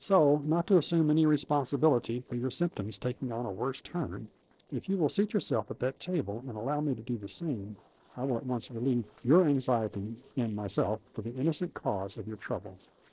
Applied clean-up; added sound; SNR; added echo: neural separator model SepFormer DNS4.